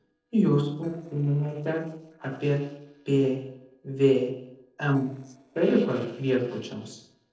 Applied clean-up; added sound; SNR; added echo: neural separator model SepFormer DNS4.